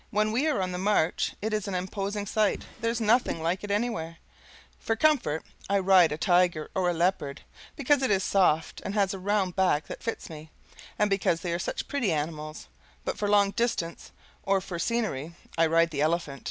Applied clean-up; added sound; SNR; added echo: none; Drawer open or close; 13 dB; none.